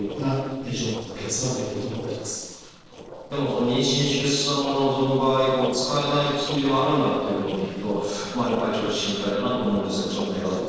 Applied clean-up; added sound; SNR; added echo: neural separator model SepFormer DNS4.